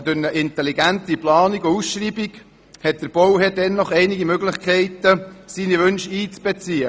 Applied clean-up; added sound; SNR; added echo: none; none; none; none.